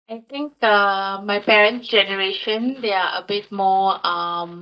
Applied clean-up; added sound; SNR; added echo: neural mask model DeepFilterNet 3.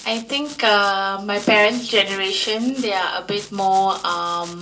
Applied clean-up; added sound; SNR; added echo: none; Domestic sounds, home sounds; 20 dB; reverberation time 0.2 s.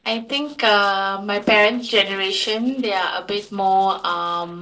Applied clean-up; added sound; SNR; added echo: neural separator model SepFormer DNS4.